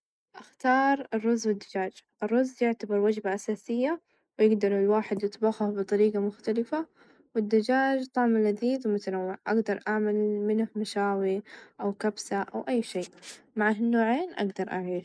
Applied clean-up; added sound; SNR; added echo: neural mask model Resemble Enhance denoiser.